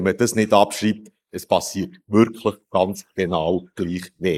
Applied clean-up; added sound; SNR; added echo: neural mask model Resemble Enhance denoiser.